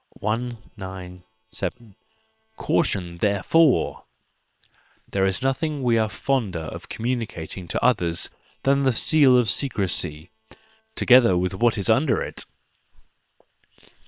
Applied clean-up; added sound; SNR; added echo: neural separator model SepFormer WHAM!.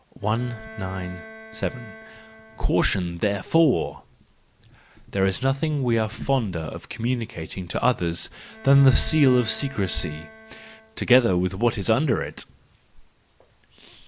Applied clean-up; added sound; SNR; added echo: none; Bowed string instrument; 19 dB; none.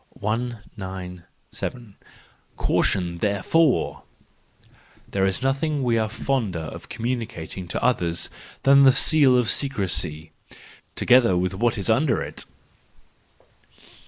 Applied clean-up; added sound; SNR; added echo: neural mask model Resemble Enhance denoiser.